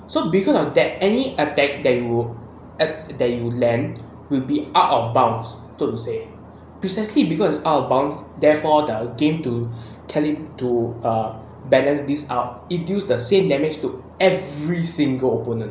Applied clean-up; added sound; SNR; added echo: none; none; none; none.